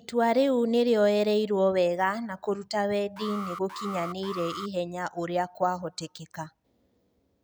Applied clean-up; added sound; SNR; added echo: none; Alarm; 11 dB; none.